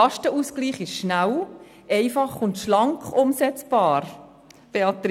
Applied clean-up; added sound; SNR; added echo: none; none; none; none.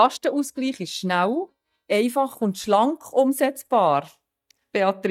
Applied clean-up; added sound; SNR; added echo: neural mask model DeepFilterNet 3.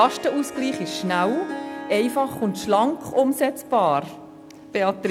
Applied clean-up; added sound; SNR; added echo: none; Harp; 12 dB; none.